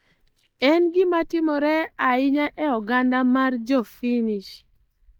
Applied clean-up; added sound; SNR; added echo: neural mask model DeepFilterNet 3.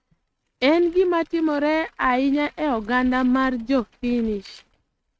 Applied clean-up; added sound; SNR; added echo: neural mask model RNNoise.